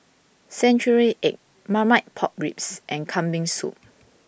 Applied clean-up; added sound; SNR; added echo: none; none; none; none.